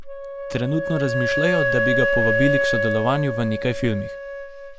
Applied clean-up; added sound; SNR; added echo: none; Wind instrument, woodwind instrument; 0 dB; none.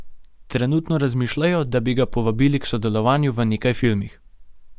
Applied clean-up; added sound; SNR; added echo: none; none; none; none.